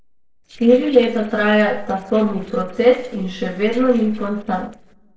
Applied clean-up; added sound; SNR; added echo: neural separator model SepFormer DNS4.